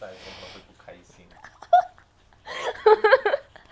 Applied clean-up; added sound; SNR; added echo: none; none; none; none.